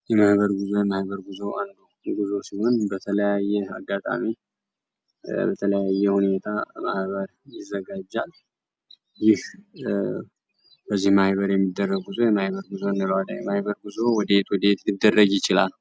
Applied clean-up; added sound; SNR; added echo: none; none; none; none.